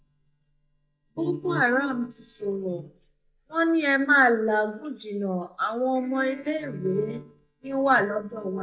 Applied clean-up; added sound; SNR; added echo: neural mask model DeepFilterNet 3.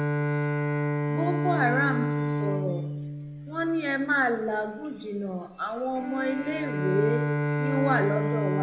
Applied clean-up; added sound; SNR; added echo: none; Bowed string instrument; -1 dB; reverberation time 0.7 s.